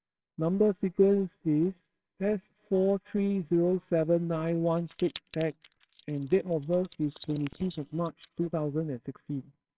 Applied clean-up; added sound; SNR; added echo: neural separator model SepFormer WHAMR!.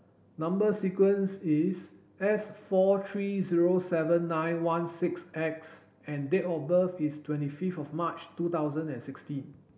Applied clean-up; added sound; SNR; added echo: none; none; none; none.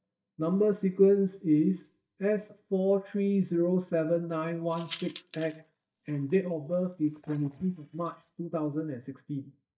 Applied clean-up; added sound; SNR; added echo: neural mask model DeepFilterNet 3.